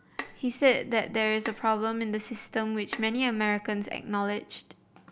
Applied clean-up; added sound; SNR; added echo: none; Bowed string instrument; 16 dB; none.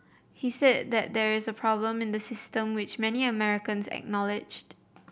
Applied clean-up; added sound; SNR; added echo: none; none; none; none.